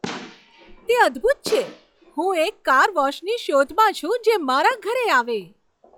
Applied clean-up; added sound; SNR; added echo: classical method log-MMSE.